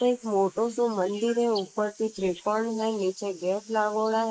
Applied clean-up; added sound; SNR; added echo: neural mask model Resemble Enhance denoiser.